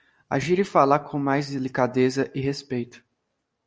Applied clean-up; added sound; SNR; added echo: none; none; none; none.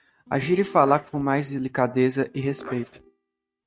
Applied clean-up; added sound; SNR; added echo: neural mask model RNNoise.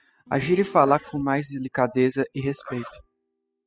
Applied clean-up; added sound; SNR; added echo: classical method spectral subtraction.